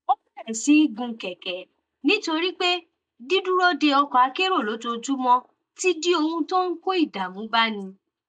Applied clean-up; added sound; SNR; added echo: neural mask model DeepFilterNet 3.